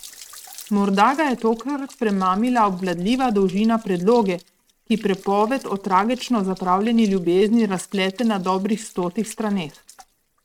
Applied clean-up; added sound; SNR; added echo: neural mask model RNNoise.